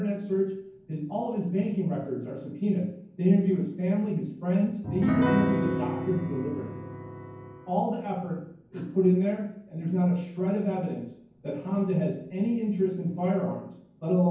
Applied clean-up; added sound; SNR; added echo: none; Piano; 2 dB; reverberation time 0.9 s.